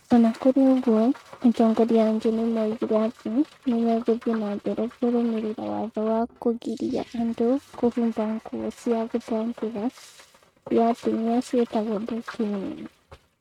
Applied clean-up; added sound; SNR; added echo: neural mask model RNNoise.